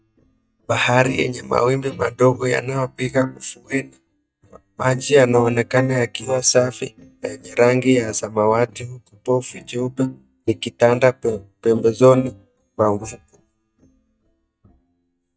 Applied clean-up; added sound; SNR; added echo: neural mask model DeepFilterNet 3.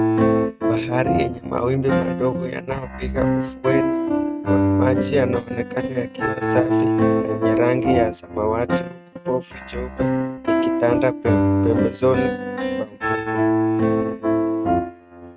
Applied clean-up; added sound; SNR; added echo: neural mask model RNNoise.